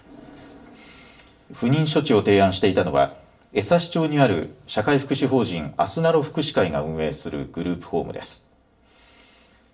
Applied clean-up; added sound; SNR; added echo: none; none; none; reverberation time 0.4 s.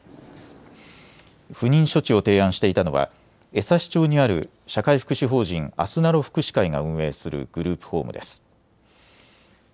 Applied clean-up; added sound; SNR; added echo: none; none; none; none.